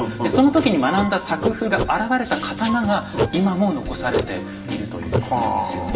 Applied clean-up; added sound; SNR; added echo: none; Writing; 7 dB; reverberation time 0.8 s.